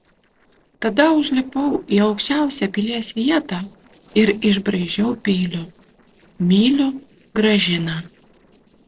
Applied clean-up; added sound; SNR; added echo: neural separator model SepFormer DNS4.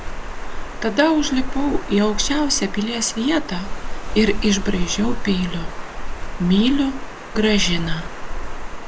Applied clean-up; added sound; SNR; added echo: none; Water; 3 dB; none.